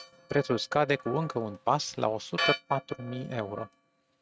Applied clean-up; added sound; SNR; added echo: neural mask model RNNoise.